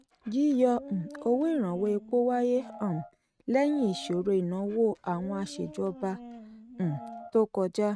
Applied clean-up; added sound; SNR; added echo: neural mask model RNNoise.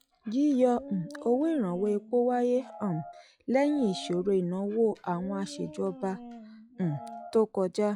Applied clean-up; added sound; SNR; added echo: classical method log-MMSE.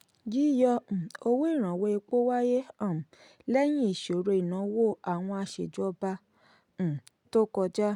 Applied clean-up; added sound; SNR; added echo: none; none; none; none.